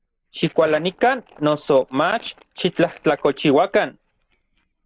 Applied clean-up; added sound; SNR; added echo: neural separator model SepFormer DNS4.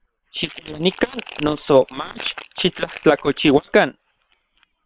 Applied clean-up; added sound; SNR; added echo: neural separator model SepFormer WHAM!.